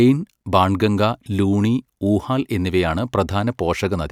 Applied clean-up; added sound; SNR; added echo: none; none; none; none.